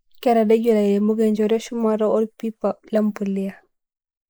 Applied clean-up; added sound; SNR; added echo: neural mask model Resemble Enhance denoiser.